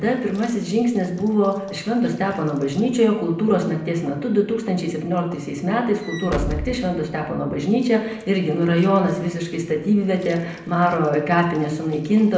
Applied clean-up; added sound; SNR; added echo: none; Walk, footsteps / Slam; 17 dB; reverberation time 0.7 s.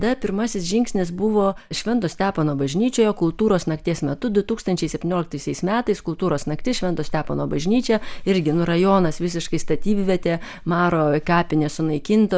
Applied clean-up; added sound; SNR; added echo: none; none; none; none.